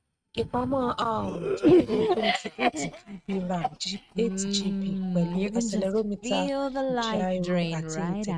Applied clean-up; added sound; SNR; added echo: neural mask model RNNoise.